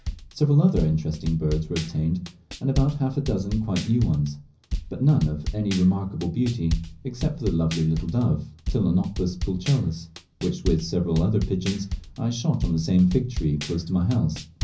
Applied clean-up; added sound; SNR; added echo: none; Drum / Drum kit; 9 dB; reverberation time 0.5 s.